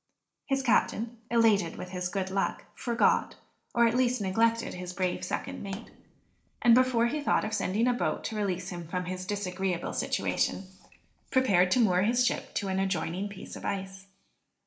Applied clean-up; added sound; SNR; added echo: neural separator model SepFormer DNS4.